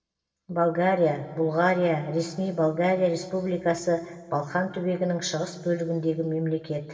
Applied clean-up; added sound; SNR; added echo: none; none; none; reverberation time 1.7 s.